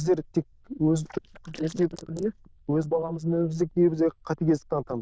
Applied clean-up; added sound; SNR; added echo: neural diffusion model UNIVERSE++.